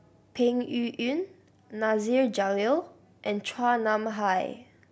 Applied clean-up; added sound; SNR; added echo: none; none; none; none.